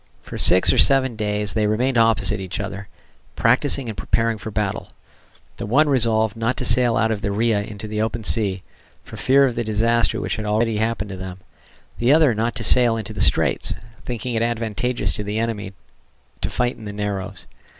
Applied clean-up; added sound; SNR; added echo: none; none; none; none.